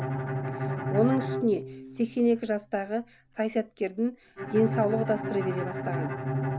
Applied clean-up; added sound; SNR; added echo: none; Bowed string instrument; 4 dB; none.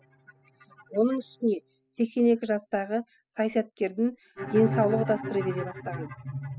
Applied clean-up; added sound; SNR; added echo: classical method spectral subtraction.